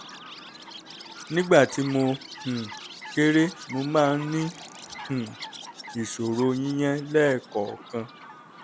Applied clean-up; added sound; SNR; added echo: none; Chirp, tweet; 16 dB; none.